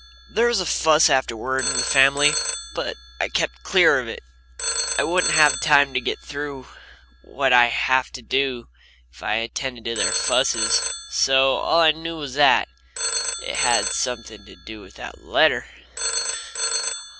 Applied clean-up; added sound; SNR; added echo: none; Telephone; 6 dB; none.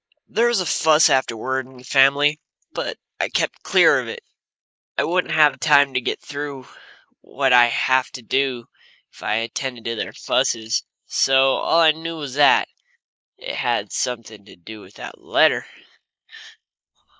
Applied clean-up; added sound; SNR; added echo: neural mask model Resemble Enhance denoiser.